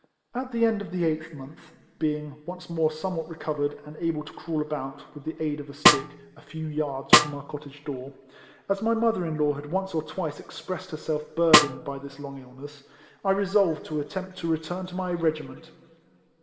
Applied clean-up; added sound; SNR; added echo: none; Snare drum; -4 dB; reverberation time 1.9 s.